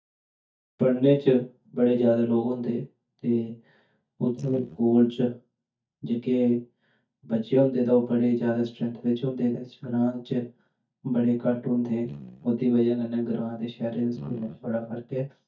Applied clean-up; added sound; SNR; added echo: neural mask model DeepFilterNet 3.